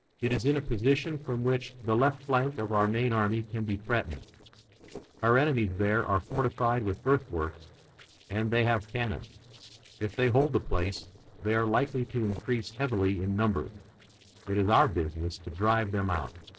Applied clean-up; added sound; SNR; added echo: neural separator model SepFormer DNS4.